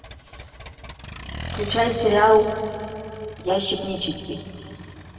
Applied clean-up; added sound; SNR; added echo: none; Accelerating, revving, vroom; 14 dB; reverberation time 2.3 s.